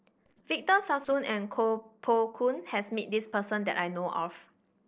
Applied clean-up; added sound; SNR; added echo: neural separator model SepFormer DNS4.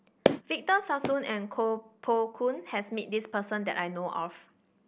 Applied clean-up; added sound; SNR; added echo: none; Walk, footsteps; 3 dB; none.